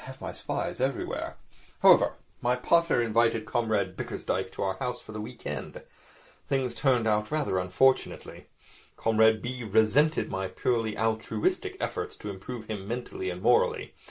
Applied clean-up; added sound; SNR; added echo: none; none; none; none.